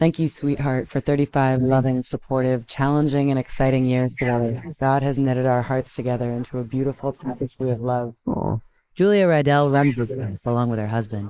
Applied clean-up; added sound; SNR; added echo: neural mask model Resemble Enhance denoiser.